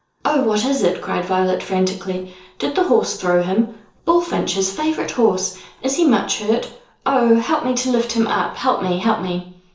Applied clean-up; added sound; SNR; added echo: neural separator model SepFormer DNS4.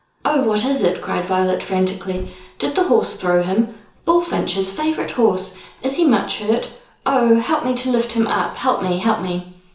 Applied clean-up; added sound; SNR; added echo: none; Gunshot, gunfire; 16 dB; reverberation time 0.7 s.